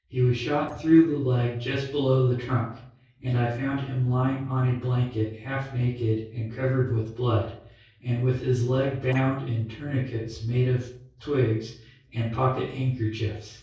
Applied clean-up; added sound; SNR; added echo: neural separator model SepFormer DNS4.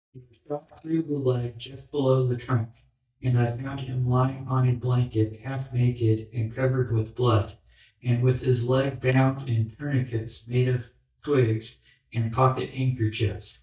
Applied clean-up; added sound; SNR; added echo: neural mask model DeepFilterNet 3.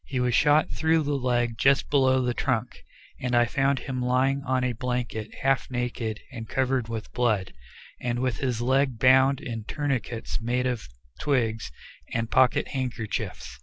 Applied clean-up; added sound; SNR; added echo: none; none; none; none.